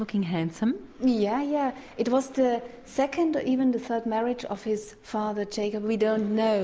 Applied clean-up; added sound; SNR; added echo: none; none; none; none.